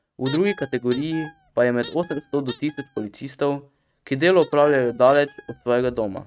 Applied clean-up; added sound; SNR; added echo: neural mask model RNNoise.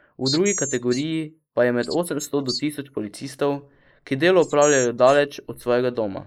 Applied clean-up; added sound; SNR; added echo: neural mask model Resemble Enhance denoiser.